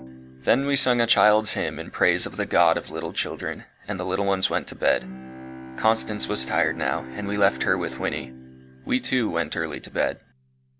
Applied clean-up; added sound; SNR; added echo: none; Bowed string instrument; 16 dB; none.